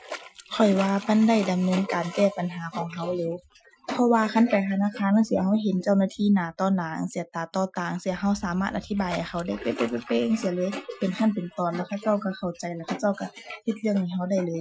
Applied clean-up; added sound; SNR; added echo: classical method Wiener filter.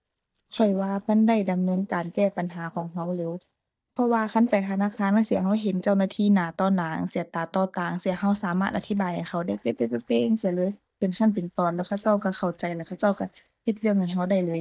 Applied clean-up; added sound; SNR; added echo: neural mask model DeepFilterNet 3.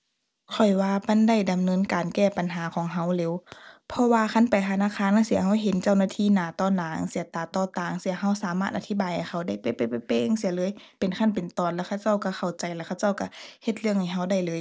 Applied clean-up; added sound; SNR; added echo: none; none; none; none.